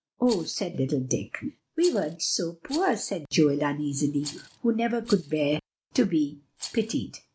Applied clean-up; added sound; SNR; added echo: neural mask model RNNoise.